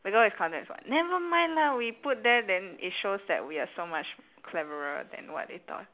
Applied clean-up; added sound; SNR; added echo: none; none; none; none.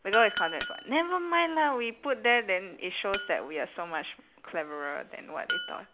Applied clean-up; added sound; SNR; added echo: none; Chink, clink; 10 dB; none.